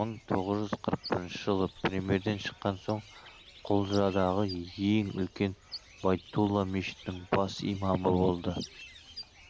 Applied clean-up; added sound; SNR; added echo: none; Bird; 19 dB; none.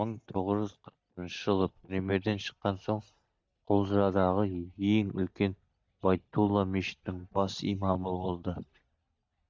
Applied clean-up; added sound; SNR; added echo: neural mask model DeepFilterNet 3.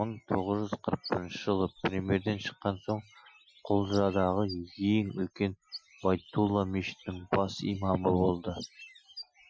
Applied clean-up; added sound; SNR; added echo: classical method Wiener filter.